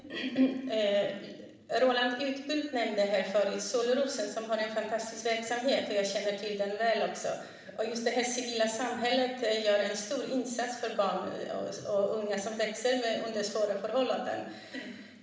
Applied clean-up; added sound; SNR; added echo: none; none; none; reverberation time 0.9 s.